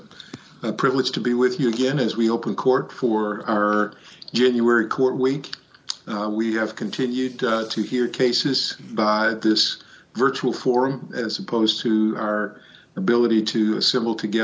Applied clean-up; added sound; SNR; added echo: none; none; none; none.